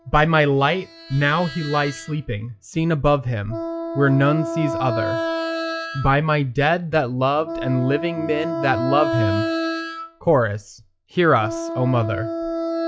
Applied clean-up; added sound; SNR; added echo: classical method log-MMSE.